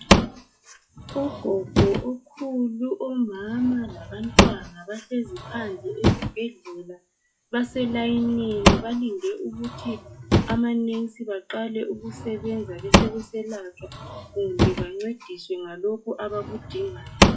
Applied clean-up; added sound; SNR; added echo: classical method WPE with log-MMSE.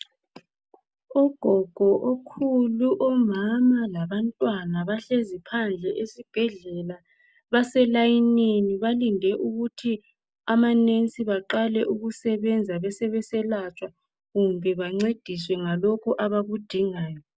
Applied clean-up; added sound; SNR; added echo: none; none; none; none.